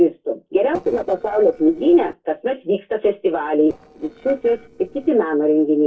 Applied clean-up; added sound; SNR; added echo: neural separator model SepFormer DNS4.